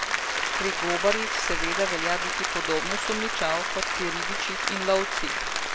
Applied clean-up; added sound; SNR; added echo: none; Applause; -1 dB; none.